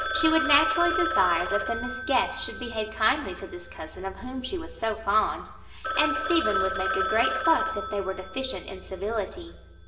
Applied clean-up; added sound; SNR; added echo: none; Telephone; 4 dB; reverberation time 0.9 s.